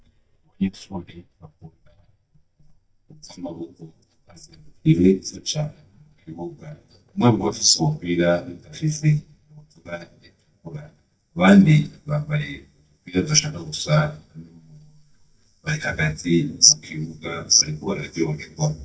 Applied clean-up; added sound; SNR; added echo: neural mask model DeepFilterNet 3.